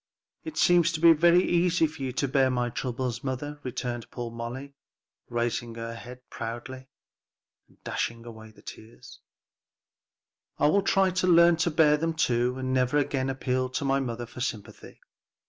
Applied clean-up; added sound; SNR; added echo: none; none; none; none.